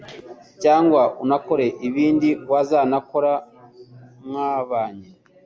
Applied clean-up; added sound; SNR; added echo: none; none; none; none.